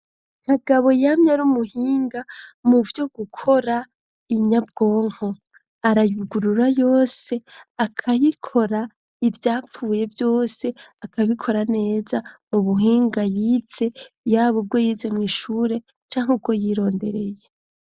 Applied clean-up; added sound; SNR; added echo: neural mask model Resemble Enhance denoiser.